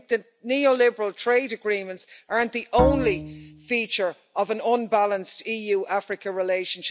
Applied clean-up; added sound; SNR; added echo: none; Bowed string instrument; 5 dB; none.